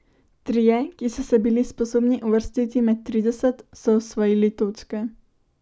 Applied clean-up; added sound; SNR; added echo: none; none; none; none.